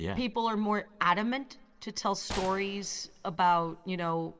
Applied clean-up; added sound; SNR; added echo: none; Gunshot, gunfire; 14 dB; reverberation time 0.3 s.